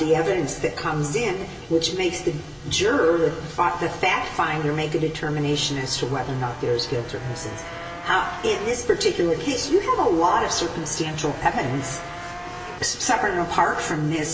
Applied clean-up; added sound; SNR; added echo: none; Motorcycle; 14 dB; reverberation time 0.2 s.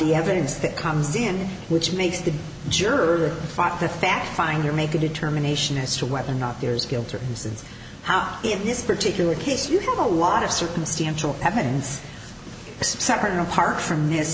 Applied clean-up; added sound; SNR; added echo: none; none; none; none.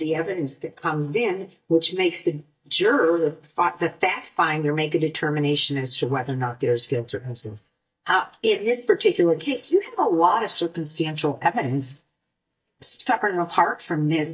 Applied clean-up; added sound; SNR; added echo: neural mask model DeepFilterNet 3.